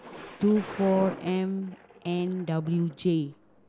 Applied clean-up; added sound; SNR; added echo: none; Thunder; 15 dB; none.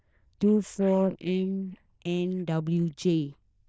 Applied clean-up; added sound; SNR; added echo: neural diffusion model UNIVERSE++.